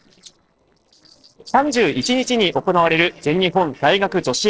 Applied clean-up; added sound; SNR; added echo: neural separator model SepFormer DNS4.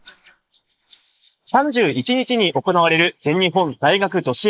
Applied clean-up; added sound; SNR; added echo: neural mask model Resemble Enhance denoiser.